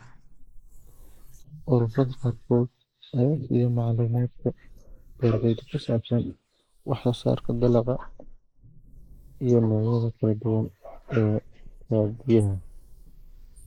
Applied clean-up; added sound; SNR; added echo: neural mask model Resemble Enhance denoiser.